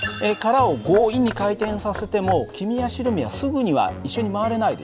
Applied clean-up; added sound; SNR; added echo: none; Knock / Wood; 18 dB; none.